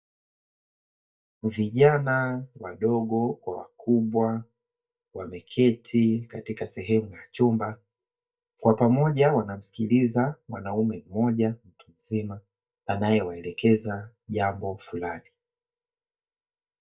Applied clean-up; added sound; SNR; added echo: neural mask model DeepFilterNet 3.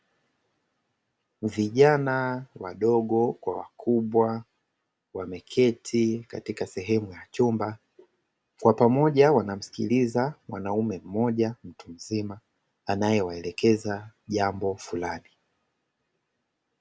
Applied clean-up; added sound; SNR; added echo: none; none; none; none.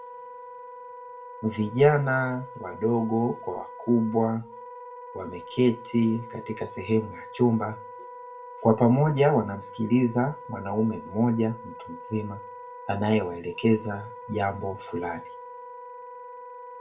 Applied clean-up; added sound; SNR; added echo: none; Wind instrument, woodwind instrument; 15 dB; reverberation time 0.2 s.